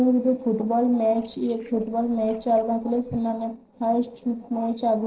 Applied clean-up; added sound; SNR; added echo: neural separator model SepFormer DNS4.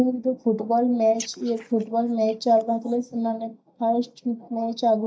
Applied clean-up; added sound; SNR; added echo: neural mask model DeepFilterNet 3.